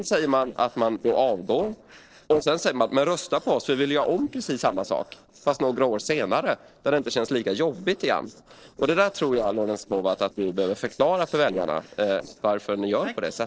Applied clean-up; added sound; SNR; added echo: neural separator model SepFormer DNS4.